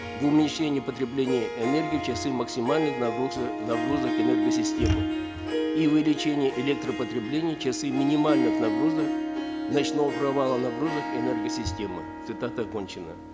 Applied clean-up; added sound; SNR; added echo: none; Harp; 2 dB; none.